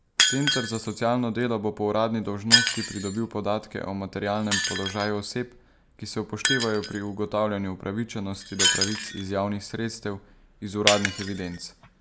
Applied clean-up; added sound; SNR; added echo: none; Shatter; 1 dB; none.